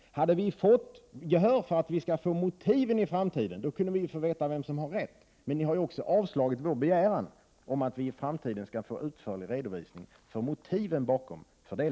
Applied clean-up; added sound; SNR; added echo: none; none; none; none.